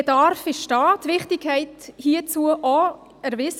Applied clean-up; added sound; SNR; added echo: none; none; none; none.